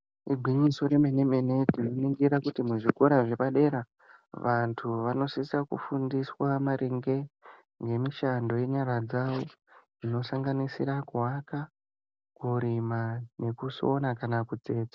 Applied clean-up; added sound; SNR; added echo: none; none; none; none.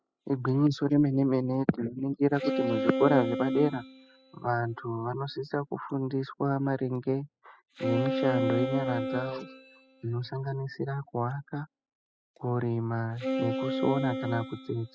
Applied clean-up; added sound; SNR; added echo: classical method spectral subtraction.